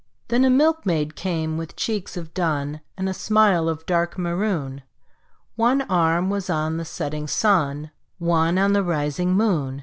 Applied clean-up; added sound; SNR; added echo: none; none; none; none.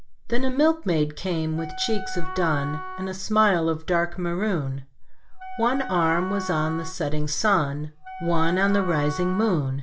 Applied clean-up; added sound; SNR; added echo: none; Wind instrument, woodwind instrument; 13 dB; reverberation time 0.2 s.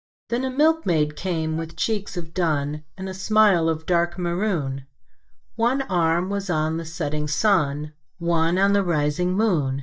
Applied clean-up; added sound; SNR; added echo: neural mask model DeepFilterNet 3.